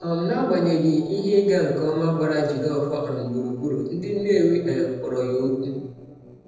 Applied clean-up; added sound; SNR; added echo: neural separator model SepFormer DNS4.